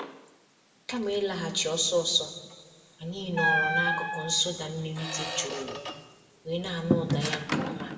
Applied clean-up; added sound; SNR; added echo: none; Squeak; 1 dB; reverberation time 1.4 s.